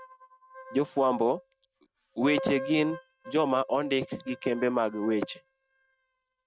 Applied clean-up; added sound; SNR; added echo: neural mask model RNNoise.